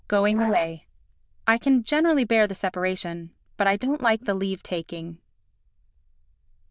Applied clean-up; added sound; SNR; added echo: neural diffusion model UNIVERSE++.